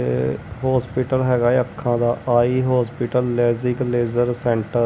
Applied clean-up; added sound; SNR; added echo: none; none; none; none.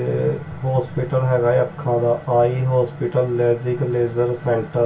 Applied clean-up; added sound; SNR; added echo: none; none; none; reverberation time 0.2 s.